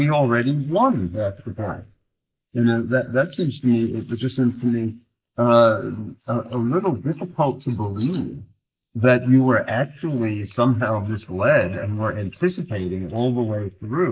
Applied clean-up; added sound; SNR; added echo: neural mask model Resemble Enhance denoiser.